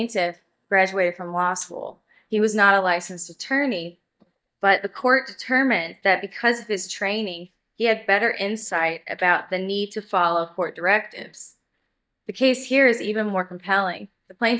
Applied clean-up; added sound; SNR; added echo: neural mask model DeepFilterNet 3.